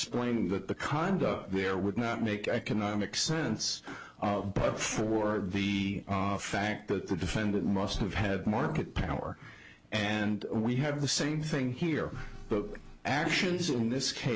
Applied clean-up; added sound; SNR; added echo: none; none; none; none.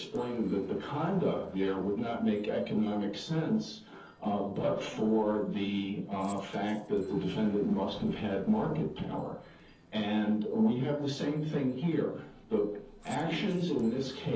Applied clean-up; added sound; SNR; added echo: neural separator model SepFormer DNS4.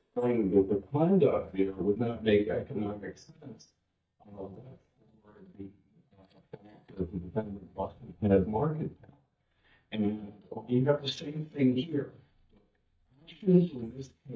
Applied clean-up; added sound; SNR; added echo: neural mask model DeepFilterNet 3.